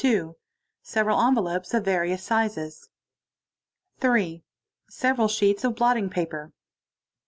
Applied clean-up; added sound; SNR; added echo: none; none; none; none.